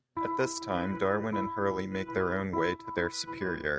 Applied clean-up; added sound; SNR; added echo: neural mask model RNNoise.